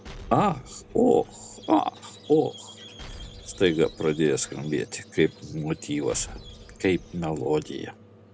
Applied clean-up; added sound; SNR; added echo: none; Squeak + Explosion; 18 dB; none.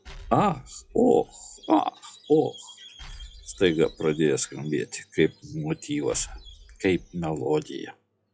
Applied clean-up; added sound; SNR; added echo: classical method log-MMSE.